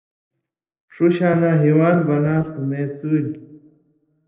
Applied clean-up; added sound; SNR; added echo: neural separator model SepFormer DNS4.